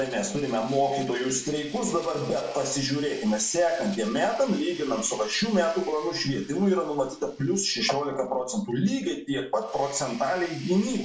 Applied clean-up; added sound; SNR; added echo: none; Domestic sounds, home sounds; 19 dB; reverberation time 0.3 s.